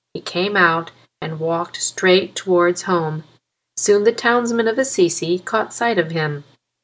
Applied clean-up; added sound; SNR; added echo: none; none; none; none.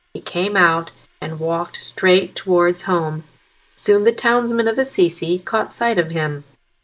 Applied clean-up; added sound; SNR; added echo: neural mask model Resemble Enhance denoiser.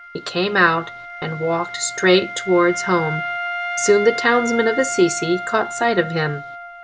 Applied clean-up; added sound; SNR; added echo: none; Wind instrument, woodwind instrument; 9 dB; none.